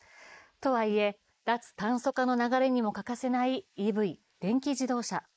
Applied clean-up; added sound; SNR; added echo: neural mask model Resemble Enhance denoiser.